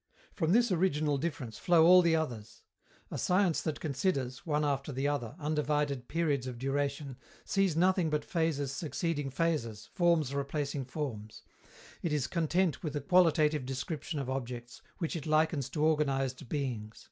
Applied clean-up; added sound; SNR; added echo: none; none; none; none.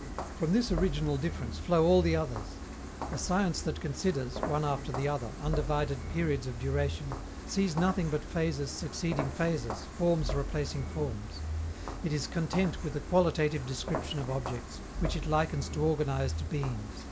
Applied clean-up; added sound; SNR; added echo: none; Walk, footsteps; 6 dB; none.